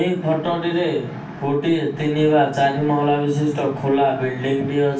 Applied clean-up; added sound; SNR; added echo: none; none; none; reverberation time 0.3 s.